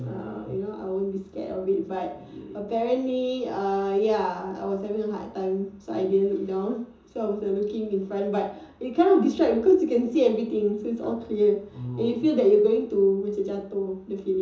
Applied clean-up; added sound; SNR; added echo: none; none; none; reverberation time 0.6 s.